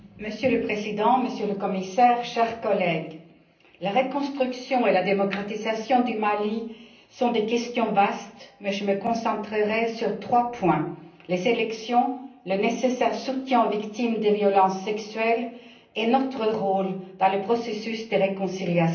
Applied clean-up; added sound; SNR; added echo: none; none; none; reverberation time 0.6 s.